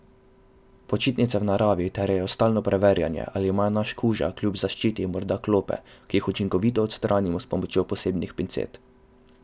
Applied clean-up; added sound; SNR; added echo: none; none; none; none.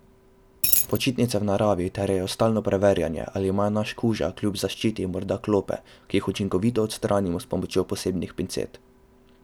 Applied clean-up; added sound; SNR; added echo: none; Coin (dropping); -4 dB; none.